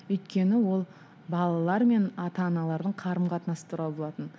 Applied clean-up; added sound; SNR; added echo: none; none; none; none.